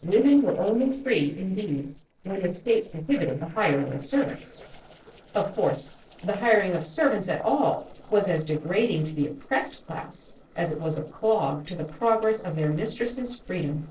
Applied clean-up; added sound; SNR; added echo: neural separator model SepFormer DNS4.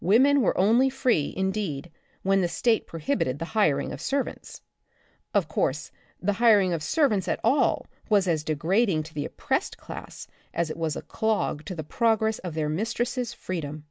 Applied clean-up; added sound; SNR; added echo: none; none; none; none.